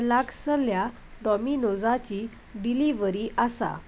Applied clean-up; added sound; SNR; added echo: none; Rain; 20 dB; none.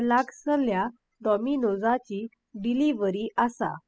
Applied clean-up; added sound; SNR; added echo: classical method spectral subtraction.